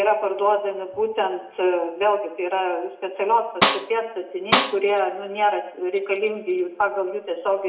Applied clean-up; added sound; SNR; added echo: none; Snare drum; 1 dB; reverberation time 0.7 s.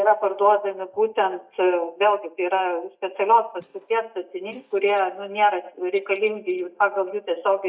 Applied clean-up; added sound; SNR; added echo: neural mask model DeepFilterNet 3.